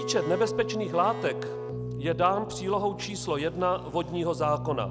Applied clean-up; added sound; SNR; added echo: none; Keyboard (musical) + Chink, clink; 7 dB; none.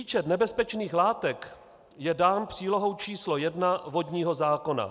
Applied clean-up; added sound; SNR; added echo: none; none; none; none.